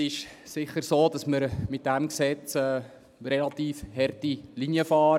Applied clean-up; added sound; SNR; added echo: none; none; none; none.